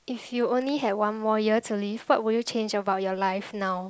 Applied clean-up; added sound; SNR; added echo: none; none; none; none.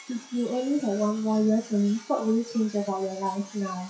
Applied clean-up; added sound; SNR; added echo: classical method WPE with log-MMSE.